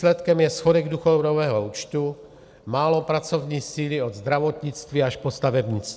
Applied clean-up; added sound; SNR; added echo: none; none; none; none.